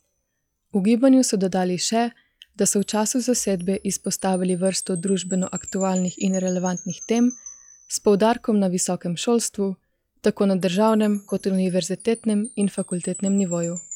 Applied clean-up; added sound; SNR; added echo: classical method log-MMSE.